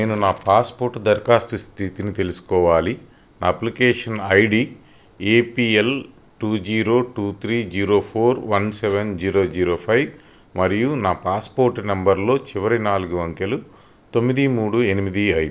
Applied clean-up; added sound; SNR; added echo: none; none; none; none.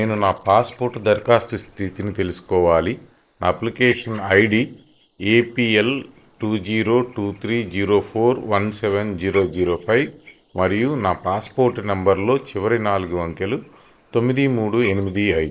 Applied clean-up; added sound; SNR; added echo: neural mask model Resemble Enhance denoiser.